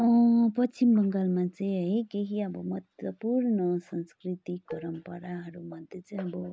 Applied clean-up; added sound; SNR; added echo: none; Dishes, pots, and pans; 17 dB; none.